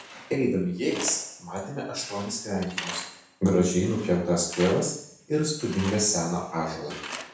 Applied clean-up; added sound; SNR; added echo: none; Tools; 14 dB; reverberation time 0.7 s.